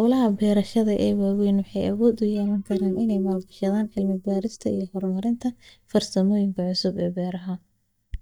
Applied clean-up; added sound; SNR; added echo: neural mask model DeepFilterNet 3.